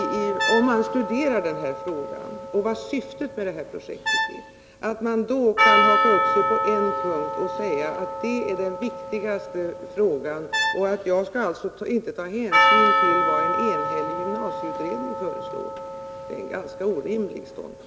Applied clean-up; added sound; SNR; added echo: none; Brass instrument + Percussion; -1 dB; none.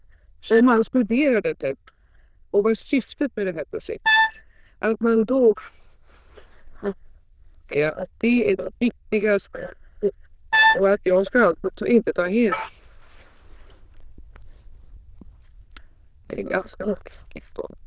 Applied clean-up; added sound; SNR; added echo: neural diffusion model UNIVERSE++.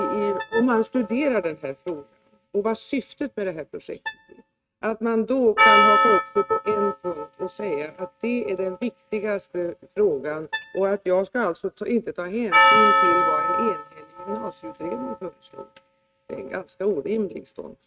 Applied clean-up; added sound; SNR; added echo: neural mask model RNNoise.